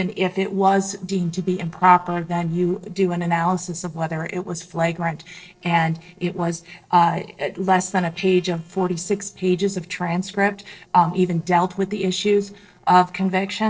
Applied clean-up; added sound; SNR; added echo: neural separator model SepFormer DNS4.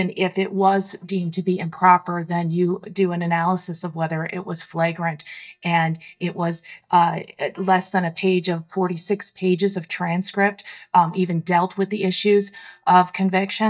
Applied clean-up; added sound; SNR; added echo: neural mask model DeepFilterNet 3.